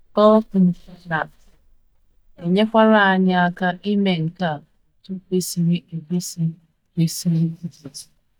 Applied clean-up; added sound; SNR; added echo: neural mask model DeepFilterNet 3.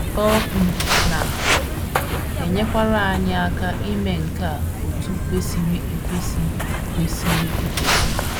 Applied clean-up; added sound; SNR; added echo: none; Walk, footsteps; -3 dB; none.